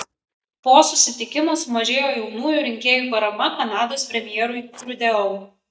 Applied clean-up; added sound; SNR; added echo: neural mask model DeepFilterNet 3.